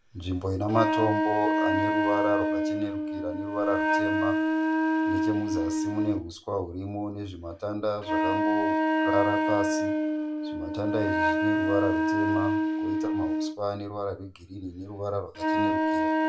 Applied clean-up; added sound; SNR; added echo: none; Wind instrument, woodwind instrument; -5 dB; reverberation time 0.2 s.